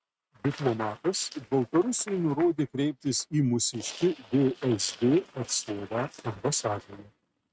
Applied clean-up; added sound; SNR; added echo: neural mask model RNNoise.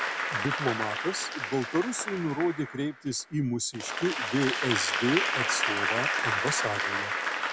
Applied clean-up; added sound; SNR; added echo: none; Applause / Crowd; 0 dB; none.